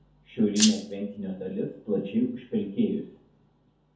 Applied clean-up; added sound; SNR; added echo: none; Rattle (instrument); 1 dB; reverberation time 0.5 s.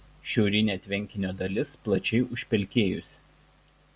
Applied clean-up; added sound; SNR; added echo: none; none; none; none.